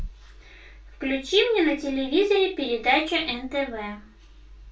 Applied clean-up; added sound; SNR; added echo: none; none; none; reverberation time 0.2 s.